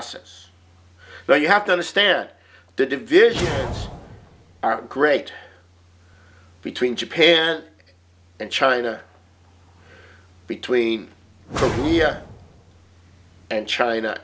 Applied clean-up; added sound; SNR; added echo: none; Whoosh, swoosh, swish; 9 dB; none.